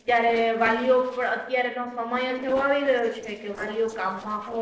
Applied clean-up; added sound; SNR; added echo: neural separator model SepFormer DNS4.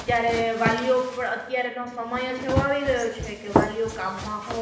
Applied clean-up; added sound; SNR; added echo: none; Run; 4 dB; reverberation time 0.8 s.